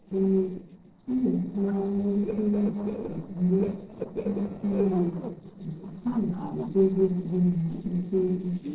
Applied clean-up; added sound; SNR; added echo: neural separator model SepFormer DNS4.